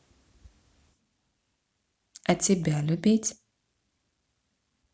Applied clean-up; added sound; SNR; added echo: none; none; none; none.